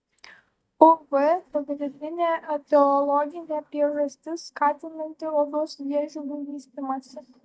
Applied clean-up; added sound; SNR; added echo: neural mask model DeepFilterNet 3.